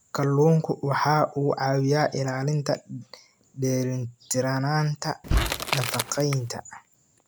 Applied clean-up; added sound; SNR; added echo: none; Bass drum + Crushing / Wood; 2 dB; none.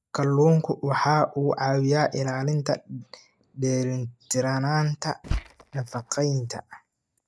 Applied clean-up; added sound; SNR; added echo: neural mask model DeepFilterNet 3.